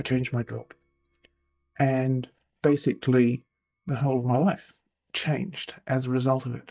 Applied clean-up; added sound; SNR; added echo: neural mask model DeepFilterNet 3.